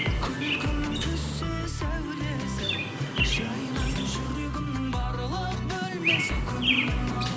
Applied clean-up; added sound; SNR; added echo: none; Chirp, tweet; 4 dB; none.